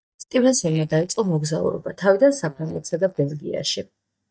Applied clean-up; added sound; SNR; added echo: neural mask model DeepFilterNet 3.